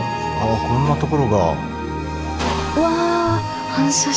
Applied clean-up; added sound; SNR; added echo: none; Mechanisms; 9 dB; none.